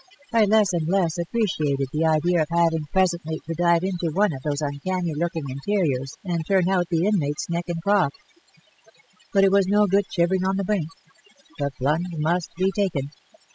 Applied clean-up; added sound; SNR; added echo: classical method spectral subtraction.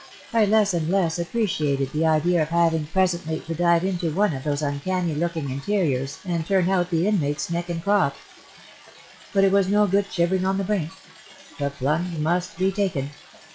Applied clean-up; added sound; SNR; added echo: classical method log-MMSE.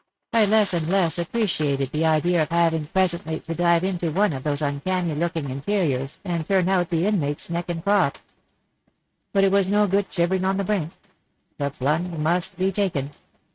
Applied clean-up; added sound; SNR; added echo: neural mask model RNNoise.